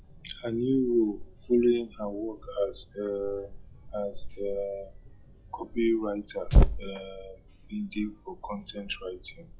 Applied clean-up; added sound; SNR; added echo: classical method log-MMSE.